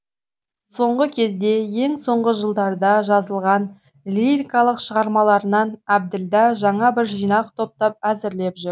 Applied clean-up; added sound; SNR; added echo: none; none; none; none.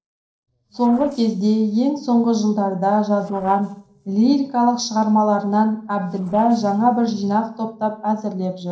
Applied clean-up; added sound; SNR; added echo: neural separator model SepFormer DNS4.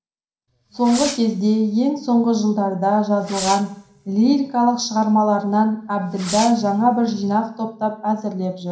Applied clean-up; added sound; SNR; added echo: none; Fireworks; 14 dB; reverberation time 0.5 s.